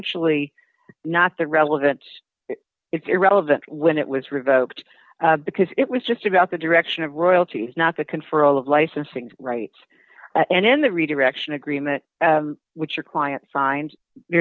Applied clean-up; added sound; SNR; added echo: none; none; none; none.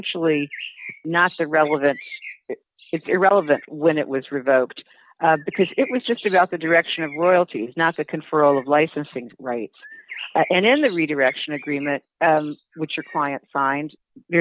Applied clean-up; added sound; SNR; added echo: none; Bird; 19 dB; none.